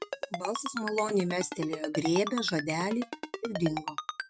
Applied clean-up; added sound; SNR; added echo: none; Ringtone; 6 dB; none.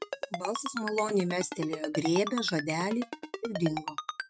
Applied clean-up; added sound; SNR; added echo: neural mask model RNNoise.